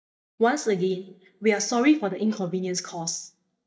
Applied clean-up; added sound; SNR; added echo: neural mask model DeepFilterNet 3.